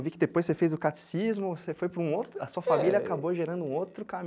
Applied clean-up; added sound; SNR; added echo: none; none; none; none.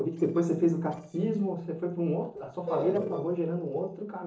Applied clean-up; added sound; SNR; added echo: neural separator model SepFormer DNS4.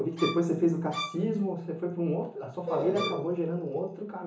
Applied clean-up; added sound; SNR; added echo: none; Bowed string instrument; 9 dB; reverberation time 0.8 s.